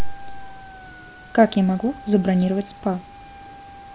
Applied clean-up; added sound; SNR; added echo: none; Wind instrument, woodwind instrument; 20 dB; none.